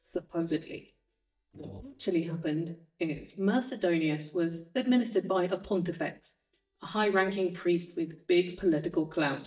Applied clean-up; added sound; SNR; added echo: neural mask model DeepFilterNet 3.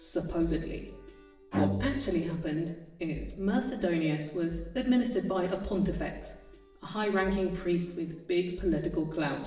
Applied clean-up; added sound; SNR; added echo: none; Bowed string instrument; 5 dB; reverberation time 0.9 s.